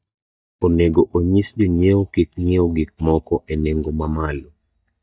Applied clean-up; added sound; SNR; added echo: neural mask model DeepFilterNet 3.